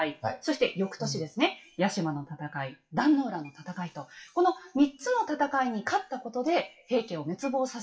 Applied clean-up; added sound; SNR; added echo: classical method WPE with log-MMSE.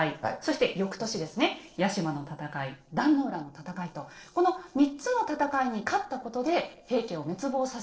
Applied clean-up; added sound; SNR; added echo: neural separator model SepFormer DNS4.